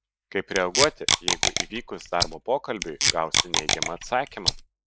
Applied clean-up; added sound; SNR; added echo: neural mask model Resemble Enhance denoiser.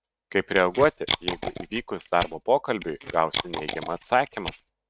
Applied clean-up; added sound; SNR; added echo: neural mask model RNNoise.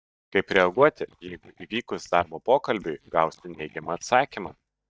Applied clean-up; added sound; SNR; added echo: neural mask model DeepFilterNet 3.